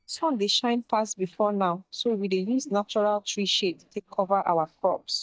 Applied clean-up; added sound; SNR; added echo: neural mask model DeepFilterNet 3.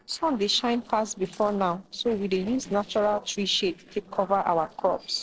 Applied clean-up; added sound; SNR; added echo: neural separator model SepFormer DNS4.